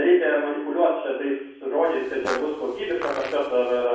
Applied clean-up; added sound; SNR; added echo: none; Fart; 14 dB; reverberation time 0.7 s.